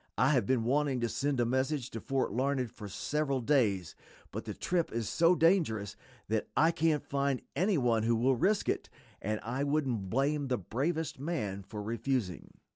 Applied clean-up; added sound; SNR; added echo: none; none; none; none.